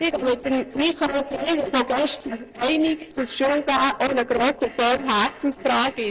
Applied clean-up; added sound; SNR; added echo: neural separator model SepFormer DNS4.